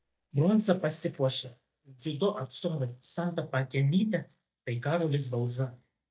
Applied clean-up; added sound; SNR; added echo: neural mask model DeepFilterNet 3.